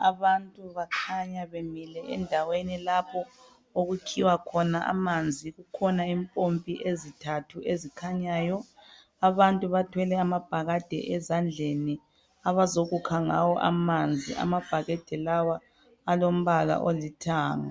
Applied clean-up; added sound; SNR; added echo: none; none; none; none.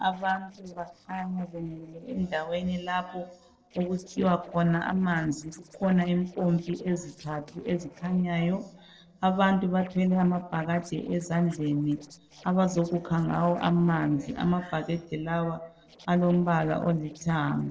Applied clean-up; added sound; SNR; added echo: neural separator model SepFormer DNS4.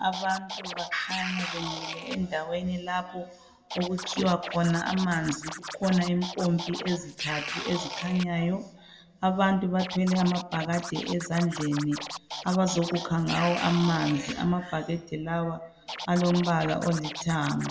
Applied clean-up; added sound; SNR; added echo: none; Scratching (performance technique); 10 dB; reverberation time 0.9 s.